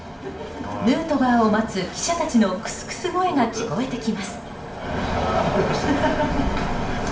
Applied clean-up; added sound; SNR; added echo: none; none; none; reverberation time 0.8 s.